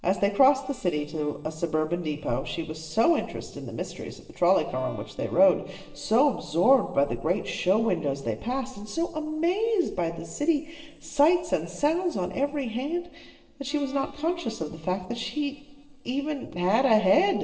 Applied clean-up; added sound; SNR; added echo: neural separator model SepFormer DNS4.